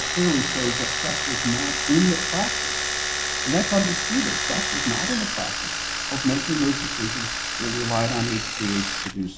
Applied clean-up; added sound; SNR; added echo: none; Domestic sounds, home sounds; 0 dB; none.